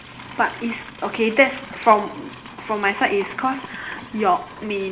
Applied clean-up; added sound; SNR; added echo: none; Livestock, farm animals, working animals; 16 dB; reverberation time 0.4 s.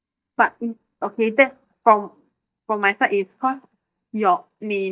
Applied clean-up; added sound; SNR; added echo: neural mask model DeepFilterNet 3.